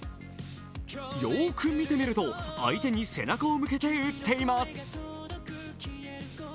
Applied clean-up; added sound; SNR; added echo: none; none; none; none.